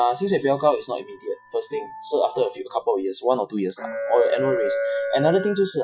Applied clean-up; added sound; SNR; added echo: classical method Wiener filter.